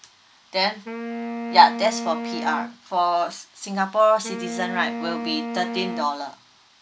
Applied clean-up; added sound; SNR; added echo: none; Wind instrument, woodwind instrument; 8 dB; none.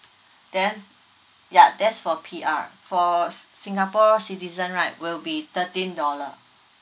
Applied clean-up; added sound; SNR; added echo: none; none; none; none.